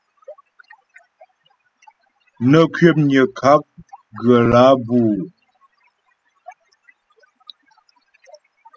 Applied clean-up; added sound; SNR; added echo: classical method spectral subtraction.